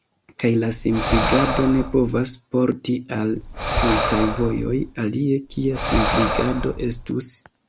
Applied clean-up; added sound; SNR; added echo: none; Breathing; 2 dB; none.